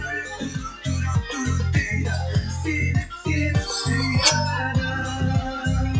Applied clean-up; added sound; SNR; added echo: classical method log-MMSE.